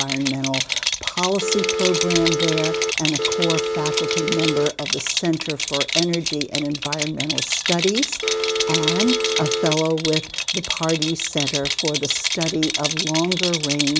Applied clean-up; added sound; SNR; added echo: none; Telephone + Rattle; -1 dB; none.